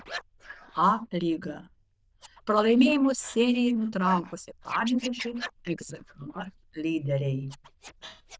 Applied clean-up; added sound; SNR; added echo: neural diffusion model UNIVERSE++.